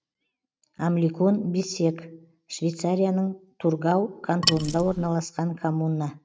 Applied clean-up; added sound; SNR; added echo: neural mask model RNNoise.